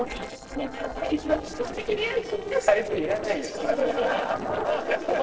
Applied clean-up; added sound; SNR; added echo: neural separator model SepFormer DNS4.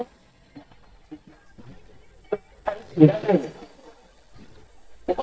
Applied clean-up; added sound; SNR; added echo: neural mask model DeepFilterNet 3.